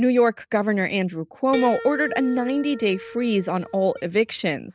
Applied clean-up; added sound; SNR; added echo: none; Harp; 12 dB; none.